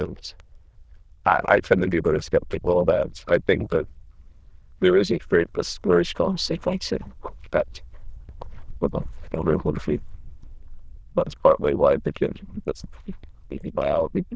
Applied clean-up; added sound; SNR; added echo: neural diffusion model UNIVERSE++.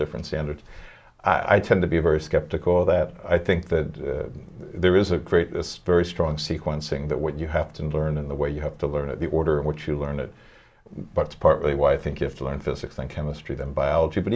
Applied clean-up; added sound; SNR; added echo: none; none; none; none.